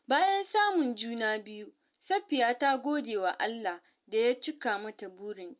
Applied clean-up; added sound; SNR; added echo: none; none; none; none.